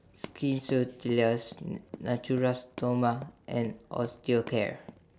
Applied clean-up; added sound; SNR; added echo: none; Run; 19 dB; none.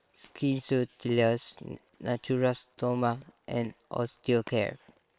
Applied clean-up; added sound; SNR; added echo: neural separator model SepFormer WHAM!.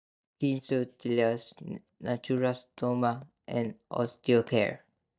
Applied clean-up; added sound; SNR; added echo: neural mask model DeepFilterNet 3.